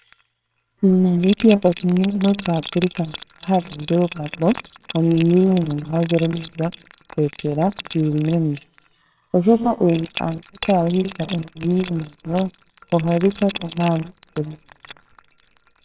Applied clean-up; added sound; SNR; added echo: neural separator model SepFormer WHAMR!.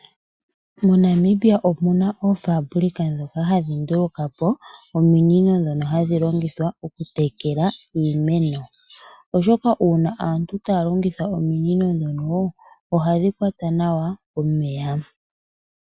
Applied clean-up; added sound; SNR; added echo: none; none; none; none.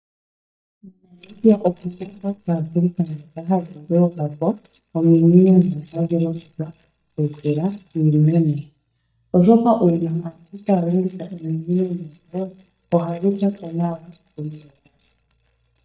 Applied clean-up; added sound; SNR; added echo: neural mask model DeepFilterNet 3.